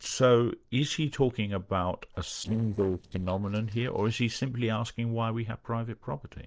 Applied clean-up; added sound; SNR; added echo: neural separator model SepFormer DNS4.